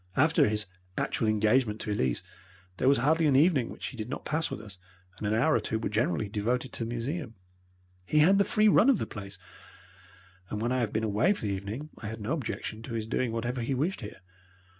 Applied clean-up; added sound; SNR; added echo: none; none; none; none.